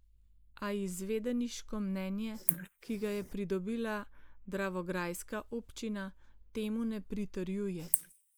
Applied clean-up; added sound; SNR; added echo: neural mask model Resemble Enhance denoiser.